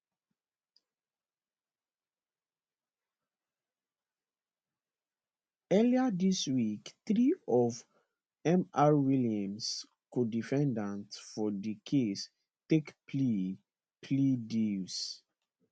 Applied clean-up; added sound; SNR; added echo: none; none; none; none.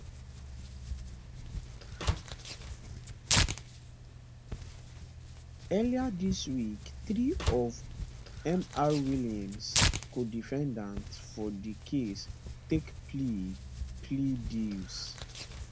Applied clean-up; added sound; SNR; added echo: none; Slam + Tearing; 0 dB; none.